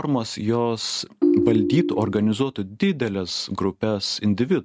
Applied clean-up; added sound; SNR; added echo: neural mask model RNNoise.